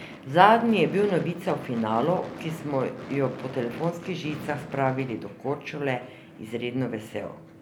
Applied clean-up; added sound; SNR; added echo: none; Gunshot, gunfire / Fireworks; 15 dB; none.